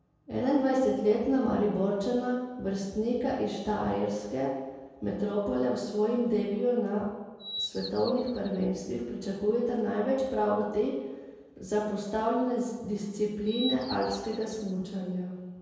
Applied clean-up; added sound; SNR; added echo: none; Bird vocalization, bird call, bird song; 11 dB; reverberation time 1.2 s.